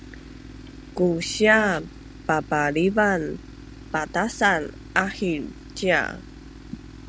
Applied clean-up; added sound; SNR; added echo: none; Tools; 17 dB; none.